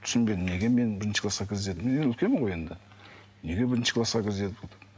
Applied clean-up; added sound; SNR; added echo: none; none; none; none.